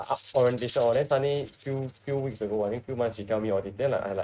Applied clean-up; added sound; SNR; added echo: neural mask model RNNoise.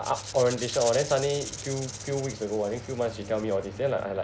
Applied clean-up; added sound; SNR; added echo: none; Rattle (instrument); 13 dB; none.